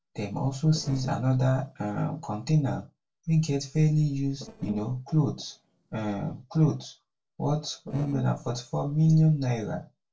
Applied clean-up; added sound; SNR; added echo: neural separator model SepFormer DNS4.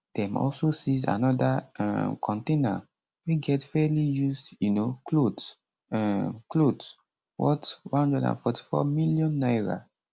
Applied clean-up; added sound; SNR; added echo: none; none; none; none.